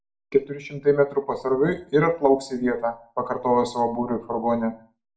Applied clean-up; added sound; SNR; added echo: none; none; none; reverberation time 0.4 s.